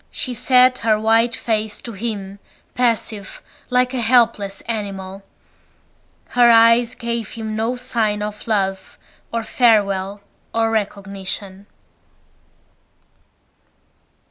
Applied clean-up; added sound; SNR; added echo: none; none; none; none.